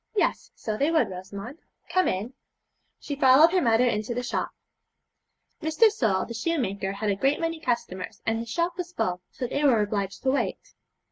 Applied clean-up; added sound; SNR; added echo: none; none; none; none.